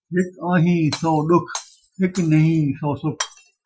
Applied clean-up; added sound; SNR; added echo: classical method Wiener filter.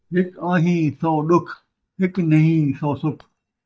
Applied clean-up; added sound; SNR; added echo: neural mask model DeepFilterNet 3.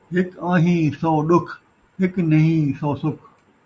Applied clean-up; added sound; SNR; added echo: none; none; none; none.